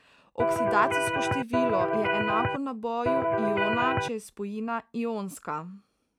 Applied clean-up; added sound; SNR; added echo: none; Electric guitar; -5 dB; none.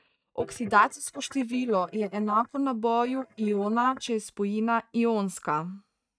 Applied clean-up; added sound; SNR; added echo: neural mask model DeepFilterNet 3.